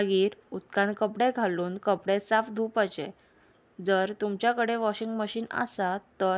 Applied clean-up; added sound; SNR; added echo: none; none; none; none.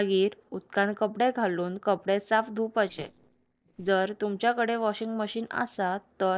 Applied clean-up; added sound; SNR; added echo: neural separator model SepFormer DNS4.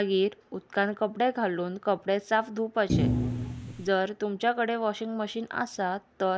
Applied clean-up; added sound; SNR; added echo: none; Thump, thud; -1 dB; none.